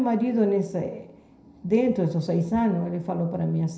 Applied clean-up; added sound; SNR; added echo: none; none; none; reverberation time 0.5 s.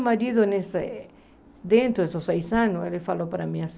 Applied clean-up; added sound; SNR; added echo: none; none; none; none.